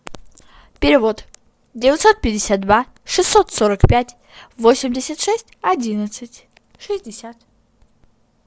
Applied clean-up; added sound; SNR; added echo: none; none; none; none.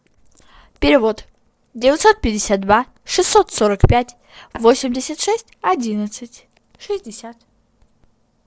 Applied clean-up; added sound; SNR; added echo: neural separator model SepFormer DNS4.